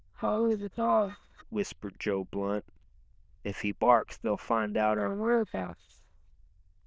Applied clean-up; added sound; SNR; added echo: neural diffusion model UNIVERSE++.